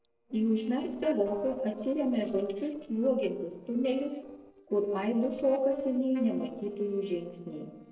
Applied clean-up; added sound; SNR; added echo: neural separator model SepFormer DNS4.